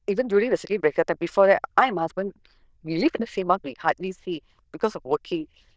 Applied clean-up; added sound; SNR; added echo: neural diffusion model UNIVERSE++.